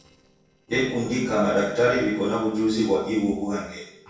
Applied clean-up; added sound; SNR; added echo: neural separator model SepFormer DNS4.